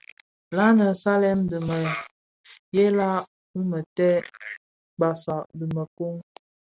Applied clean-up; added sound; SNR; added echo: none; none; none; none.